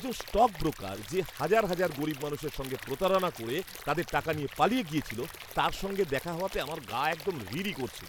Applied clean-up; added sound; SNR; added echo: none; Stream / Liquid; 14 dB; none.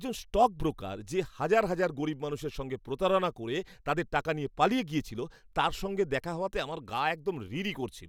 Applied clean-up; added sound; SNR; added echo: none; none; none; none.